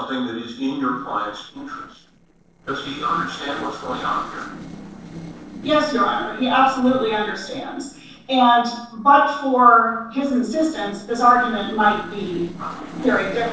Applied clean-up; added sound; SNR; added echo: neural separator model SepFormer DNS4.